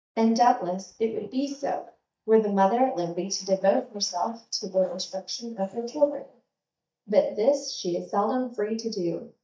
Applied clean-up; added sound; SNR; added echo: neural mask model DeepFilterNet 3.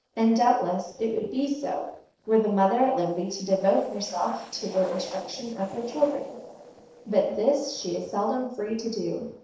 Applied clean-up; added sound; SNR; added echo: neural separator model SepFormer DNS4.